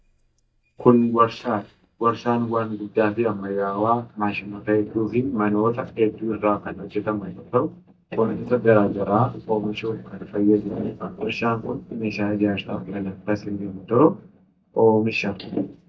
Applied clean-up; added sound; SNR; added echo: neural mask model DeepFilterNet 3.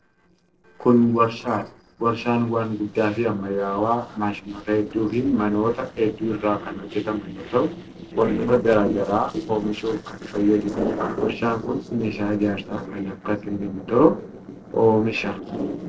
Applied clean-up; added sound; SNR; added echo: neural separator model SepFormer DNS4.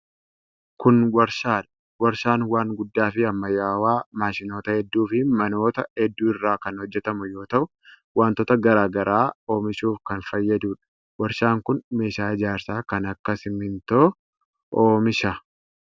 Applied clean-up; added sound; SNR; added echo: none; none; none; none.